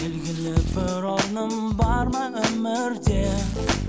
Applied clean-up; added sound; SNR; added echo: none; Gunshot, gunfire; 19 dB; none.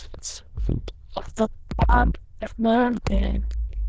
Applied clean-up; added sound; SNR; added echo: neural diffusion model UNIVERSE++.